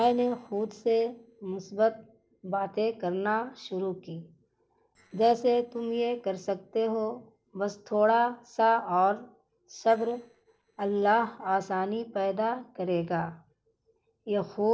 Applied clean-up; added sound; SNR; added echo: neural separator model SepFormer DNS4.